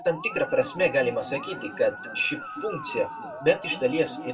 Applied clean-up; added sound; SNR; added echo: none; Musical instrument; 13 dB; reverberation time 2.0 s.